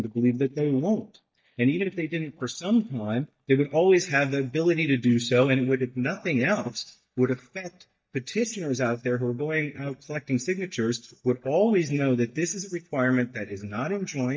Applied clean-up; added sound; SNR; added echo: neural mask model DeepFilterNet 3.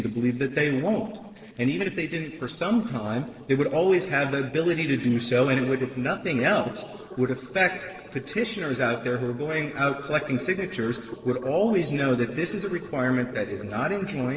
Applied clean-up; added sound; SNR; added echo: neural separator model SepFormer DNS4.